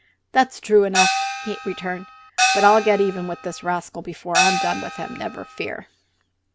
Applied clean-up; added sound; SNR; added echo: none; Gong; 1 dB; none.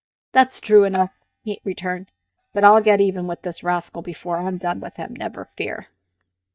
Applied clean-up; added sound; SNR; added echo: neural mask model DeepFilterNet 3.